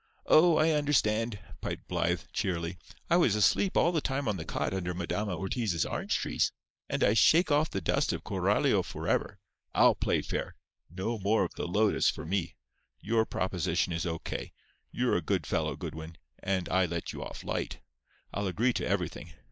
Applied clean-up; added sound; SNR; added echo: neural mask model Resemble Enhance denoiser.